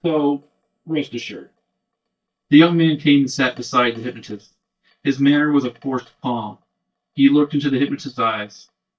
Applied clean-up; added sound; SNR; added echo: neural mask model DeepFilterNet 3.